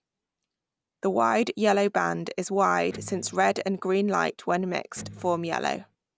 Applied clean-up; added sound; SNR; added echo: none; Electric guitar; 19 dB; none.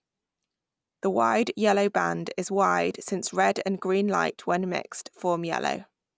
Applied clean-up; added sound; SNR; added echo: none; none; none; none.